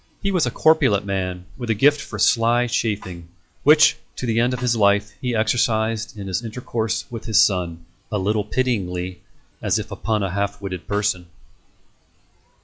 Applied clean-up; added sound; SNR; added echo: classical method log-MMSE.